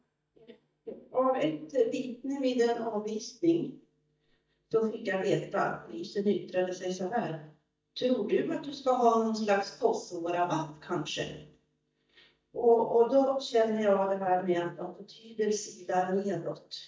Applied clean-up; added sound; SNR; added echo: neural mask model DeepFilterNet 3.